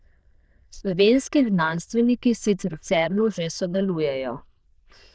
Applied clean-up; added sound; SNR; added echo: neural diffusion model UNIVERSE++.